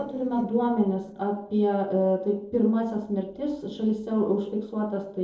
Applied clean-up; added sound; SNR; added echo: neural separator model SepFormer DNS4.